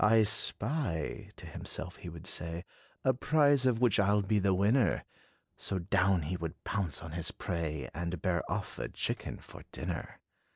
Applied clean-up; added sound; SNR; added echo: none; none; none; none.